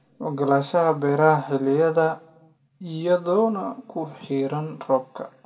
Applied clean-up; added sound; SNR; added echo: none; none; none; reverberation time 0.4 s.